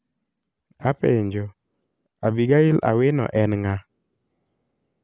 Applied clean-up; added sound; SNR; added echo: none; none; none; none.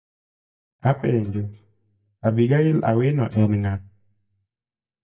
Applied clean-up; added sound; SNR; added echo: neural mask model DeepFilterNet 3.